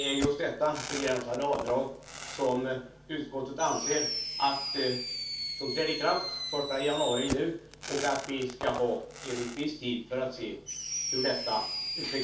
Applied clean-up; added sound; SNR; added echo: none; Fireworks; 6 dB; reverberation time 0.3 s.